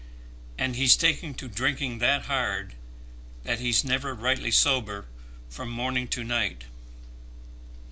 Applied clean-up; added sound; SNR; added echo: none; none; none; none.